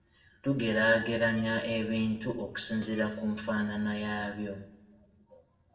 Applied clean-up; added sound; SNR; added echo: neural separator model SepFormer DNS4.